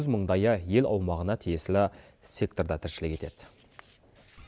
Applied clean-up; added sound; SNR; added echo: none; none; none; none.